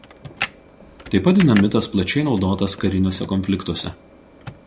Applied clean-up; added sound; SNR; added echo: none; Computer keyboard; 15 dB; none.